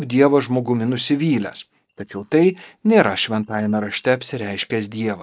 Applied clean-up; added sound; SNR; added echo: neural mask model DeepFilterNet 3.